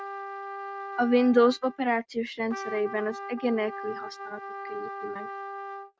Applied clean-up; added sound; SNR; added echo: neural mask model RNNoise.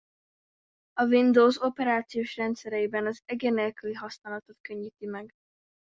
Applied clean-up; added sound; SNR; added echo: none; none; none; none.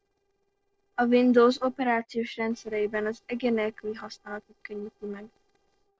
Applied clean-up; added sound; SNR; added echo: neural separator model SepFormer DNS4.